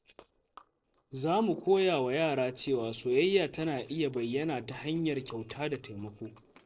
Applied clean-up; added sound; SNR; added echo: neural separator model SepFormer DNS4.